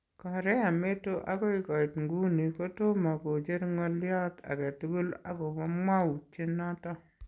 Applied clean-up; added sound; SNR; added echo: none; none; none; none.